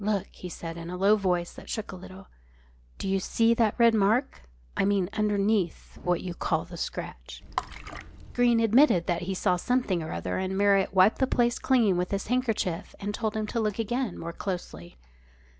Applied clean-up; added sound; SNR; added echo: none; Water / Splash, splatter; 12 dB; none.